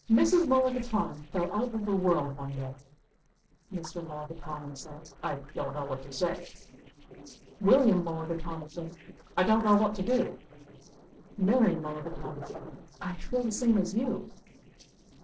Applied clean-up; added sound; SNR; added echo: neural separator model SepFormer DNS4.